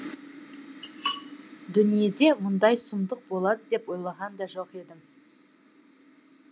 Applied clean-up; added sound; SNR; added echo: none; none; none; none.